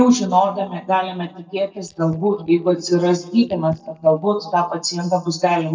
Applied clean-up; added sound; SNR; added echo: neural mask model DeepFilterNet 3.